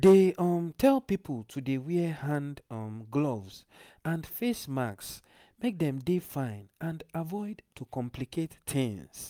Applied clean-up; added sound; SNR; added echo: none; none; none; none.